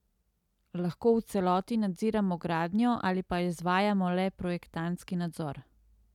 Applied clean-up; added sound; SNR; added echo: none; none; none; none.